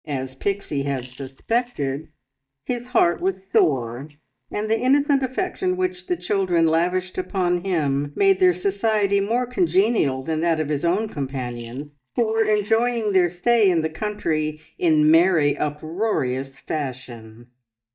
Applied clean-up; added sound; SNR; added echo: neural mask model DeepFilterNet 3.